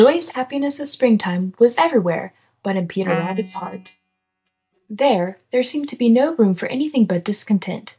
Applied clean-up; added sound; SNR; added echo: neural mask model DeepFilterNet 3.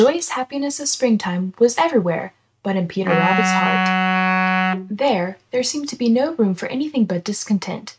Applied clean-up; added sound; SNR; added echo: neural mask model RNNoise.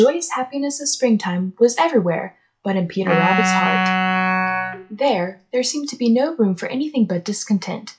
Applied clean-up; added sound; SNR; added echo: classical method log-MMSE.